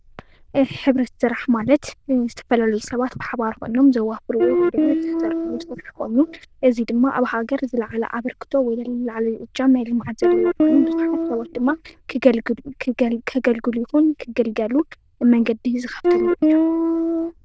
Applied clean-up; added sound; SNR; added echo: neural diffusion model UNIVERSE++.